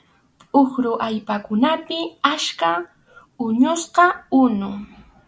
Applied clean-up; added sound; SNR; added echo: none; none; none; none.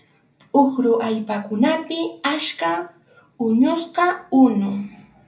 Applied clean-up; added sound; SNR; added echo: none; none; none; reverberation time 0.3 s.